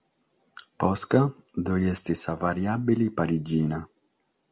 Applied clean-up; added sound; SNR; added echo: none; none; none; none.